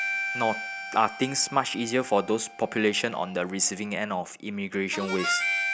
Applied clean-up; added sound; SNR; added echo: none; Harmonica; 6 dB; none.